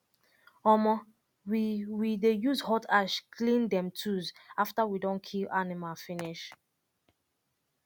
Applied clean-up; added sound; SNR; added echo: none; none; none; none.